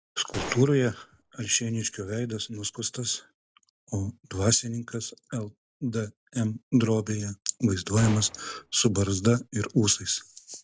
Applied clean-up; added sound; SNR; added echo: none; Gunshot, gunfire; 16 dB; none.